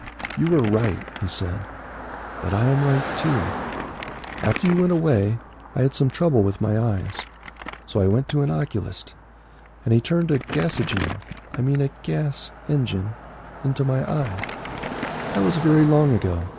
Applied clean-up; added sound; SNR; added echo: none; Crumpling, crinkling + Car passing by; 11 dB; none.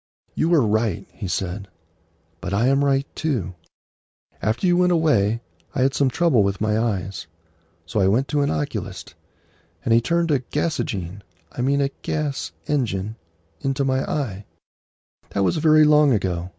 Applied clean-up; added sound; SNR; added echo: none; none; none; none.